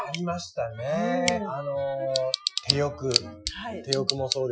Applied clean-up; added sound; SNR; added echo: classical method Wiener filter.